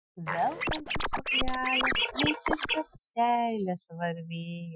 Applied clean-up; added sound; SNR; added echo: classical method Wiener filter.